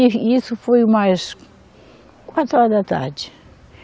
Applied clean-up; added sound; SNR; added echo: none; none; none; none.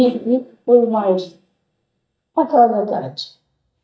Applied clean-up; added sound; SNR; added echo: neural mask model DeepFilterNet 3.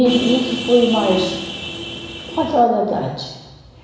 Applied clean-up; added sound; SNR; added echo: none; Vehicle horn, car horn, honking; 8 dB; reverberation time 1.0 s.